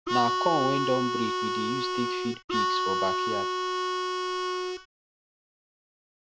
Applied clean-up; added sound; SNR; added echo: none; Harmonica; -5 dB; none.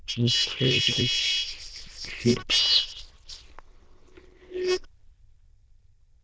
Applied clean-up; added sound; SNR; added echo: neural diffusion model UNIVERSE++.